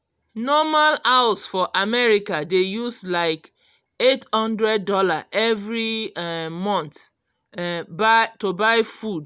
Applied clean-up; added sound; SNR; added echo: none; none; none; none.